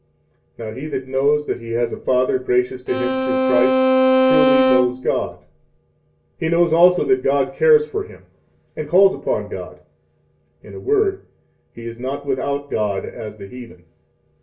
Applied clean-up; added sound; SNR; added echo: none; Bowed string instrument; -3 dB; reverberation time 0.3 s.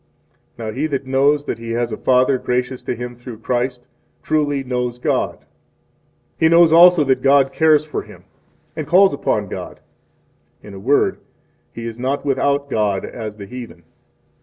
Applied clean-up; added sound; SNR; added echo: none; none; none; none.